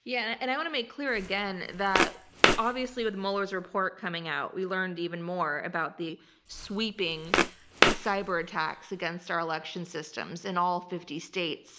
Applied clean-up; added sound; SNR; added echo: none; Walk, footsteps; -2 dB; none.